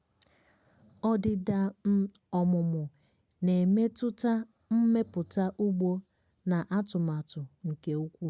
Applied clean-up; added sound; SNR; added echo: none; none; none; none.